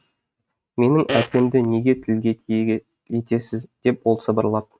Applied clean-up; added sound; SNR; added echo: neural mask model RNNoise.